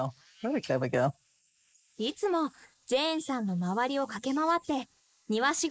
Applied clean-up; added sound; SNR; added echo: neural mask model Resemble Enhance denoiser.